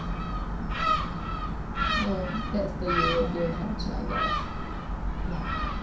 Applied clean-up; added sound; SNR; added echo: none; Gull, seagull; -3 dB; reverberation time 0.5 s.